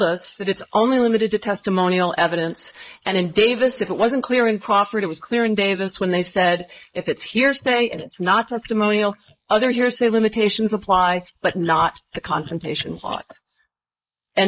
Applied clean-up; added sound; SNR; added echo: neural mask model Resemble Enhance denoiser.